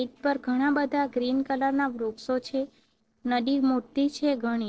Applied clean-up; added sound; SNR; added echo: neural separator model SepFormer DNS4.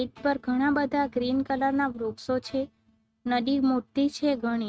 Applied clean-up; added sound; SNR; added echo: neural mask model RNNoise.